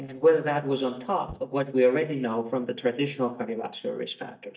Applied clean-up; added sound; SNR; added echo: neural mask model DeepFilterNet 3.